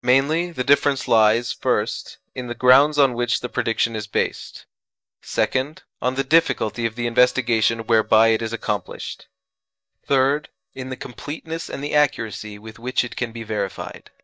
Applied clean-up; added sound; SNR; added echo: neural mask model DeepFilterNet 3.